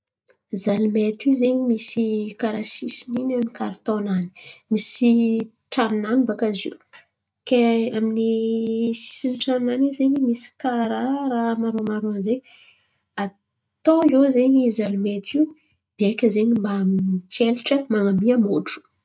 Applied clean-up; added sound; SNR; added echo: none; none; none; none.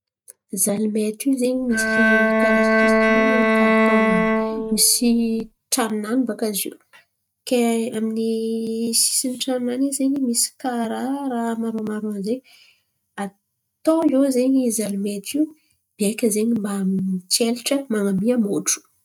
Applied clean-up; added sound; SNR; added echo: neural mask model RNNoise.